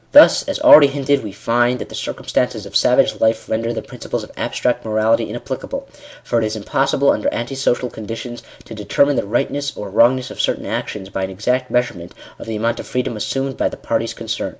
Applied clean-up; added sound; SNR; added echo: none; none; none; none.